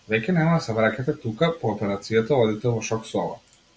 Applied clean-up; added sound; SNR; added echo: none; none; none; none.